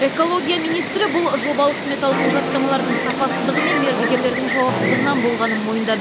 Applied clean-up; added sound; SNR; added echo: none; Insect + Brass instrument; 1 dB; none.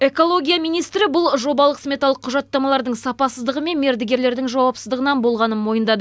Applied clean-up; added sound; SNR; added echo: none; none; none; none.